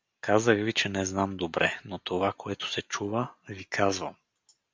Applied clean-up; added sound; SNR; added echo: none; none; none; none.